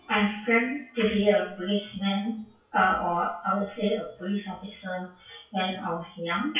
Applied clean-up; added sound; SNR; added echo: classical method WPE with log-MMSE.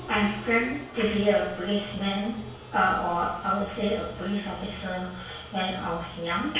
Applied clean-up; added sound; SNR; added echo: none; Subway, metro, underground; 18 dB; reverberation time 0.6 s.